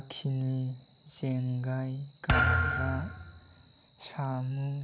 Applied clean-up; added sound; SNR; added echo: none; Thump, thud; -3 dB; none.